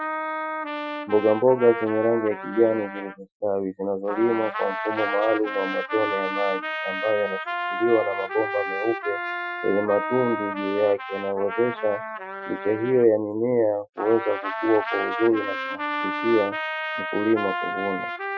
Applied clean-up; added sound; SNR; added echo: classical method Wiener filter.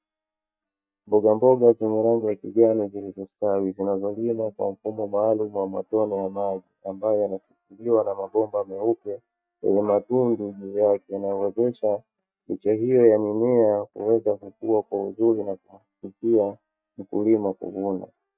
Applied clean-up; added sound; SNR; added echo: neural mask model DeepFilterNet 3.